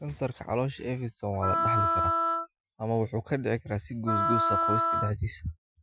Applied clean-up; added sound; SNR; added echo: classical method Wiener filter.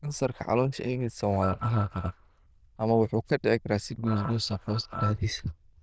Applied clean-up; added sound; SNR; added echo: neural diffusion model UNIVERSE++.